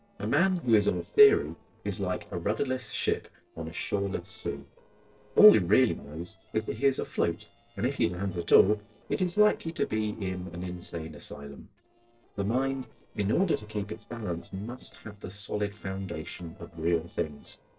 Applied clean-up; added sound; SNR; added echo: neural separator model SepFormer DNS4.